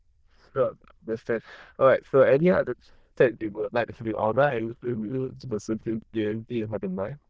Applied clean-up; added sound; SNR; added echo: neural diffusion model UNIVERSE++.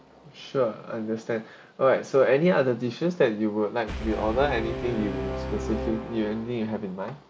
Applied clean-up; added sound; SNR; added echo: none; Brass instrument; 10 dB; none.